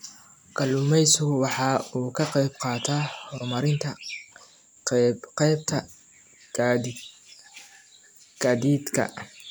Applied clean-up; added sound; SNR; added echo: none; none; none; none.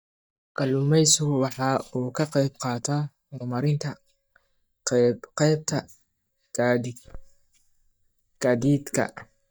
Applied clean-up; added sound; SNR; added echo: neural mask model DeepFilterNet 3.